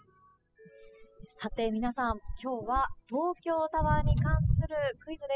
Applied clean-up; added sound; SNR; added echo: classical method spectral subtraction.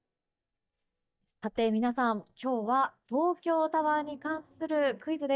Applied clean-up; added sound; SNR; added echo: neural mask model DeepFilterNet 3.